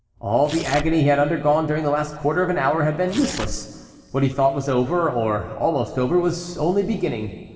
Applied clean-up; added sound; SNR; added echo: none; Tearing; 13 dB; reverberation time 2.0 s.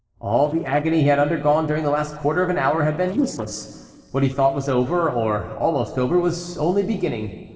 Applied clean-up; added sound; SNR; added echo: neural separator model SepFormer DNS4.